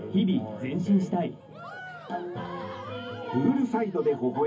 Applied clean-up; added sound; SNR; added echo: none; Cheering; 17 dB; reverberation time 0.3 s.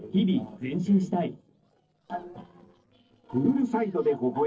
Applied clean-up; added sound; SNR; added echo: neural separator model SepFormer DNS4.